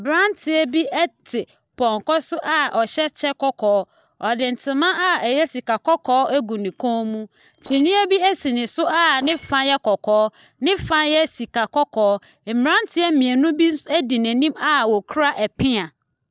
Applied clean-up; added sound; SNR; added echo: neural separator model SepFormer DNS4.